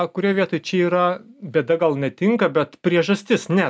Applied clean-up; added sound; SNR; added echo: none; none; none; none.